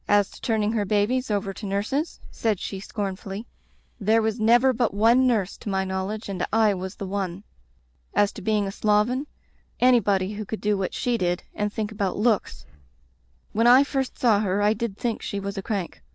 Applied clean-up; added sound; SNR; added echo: neural separator model SepFormer DNS4.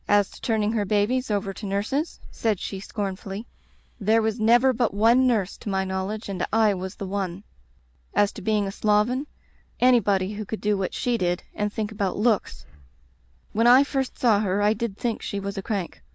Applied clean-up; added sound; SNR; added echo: none; Breathing; 20 dB; none.